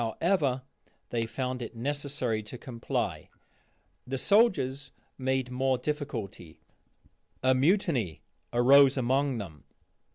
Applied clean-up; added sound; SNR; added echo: neural separator model SepFormer DNS4.